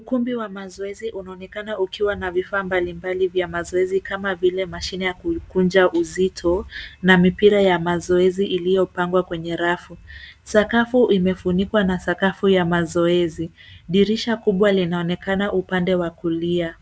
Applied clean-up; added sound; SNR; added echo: none; none; none; none.